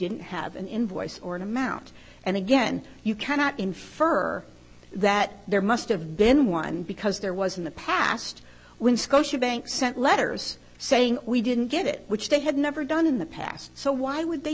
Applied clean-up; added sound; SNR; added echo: none; none; none; none.